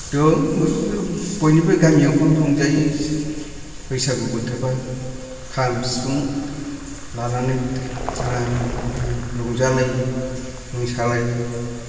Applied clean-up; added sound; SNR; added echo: none; Vehicle; 16 dB; reverberation time 2.6 s.